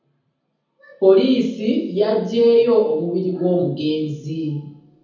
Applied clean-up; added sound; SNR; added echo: none; none; none; reverberation time 0.7 s.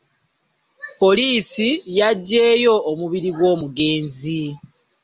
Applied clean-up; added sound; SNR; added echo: none; none; none; none.